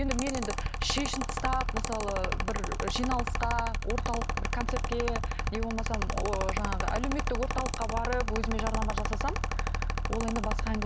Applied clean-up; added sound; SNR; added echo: none; Mechanical fan; -4 dB; none.